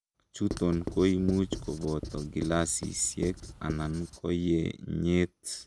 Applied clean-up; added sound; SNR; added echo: none; Writing; 10 dB; none.